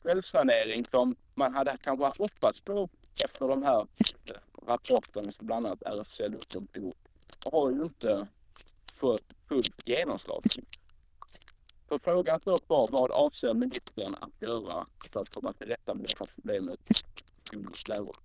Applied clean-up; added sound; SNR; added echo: neural diffusion model UNIVERSE++.